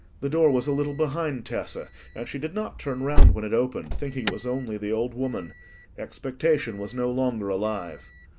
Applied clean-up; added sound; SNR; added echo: none; Alarm; -2 dB; none.